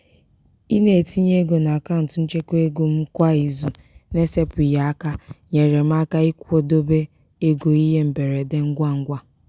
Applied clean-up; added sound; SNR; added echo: none; none; none; none.